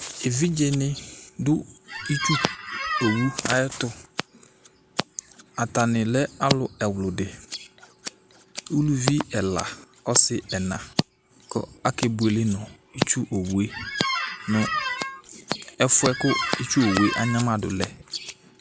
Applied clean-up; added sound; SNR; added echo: none; Squeak + Scissors; 7 dB; none.